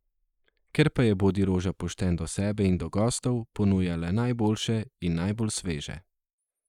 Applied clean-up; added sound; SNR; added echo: neural mask model Resemble Enhance denoiser.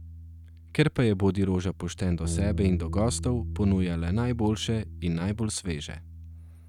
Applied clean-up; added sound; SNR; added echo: neural mask model RNNoise.